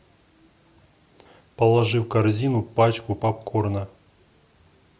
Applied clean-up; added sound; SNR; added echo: none; none; none; none.